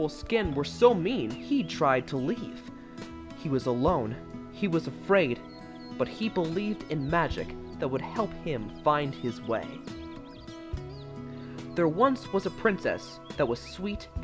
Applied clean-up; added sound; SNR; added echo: none; none; none; none.